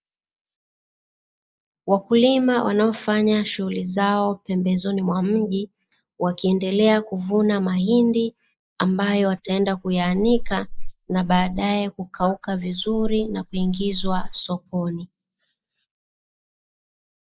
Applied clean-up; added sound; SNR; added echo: neural mask model Resemble Enhance denoiser.